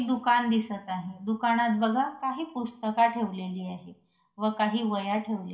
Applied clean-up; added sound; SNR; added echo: none; none; none; reverberation time 0.5 s.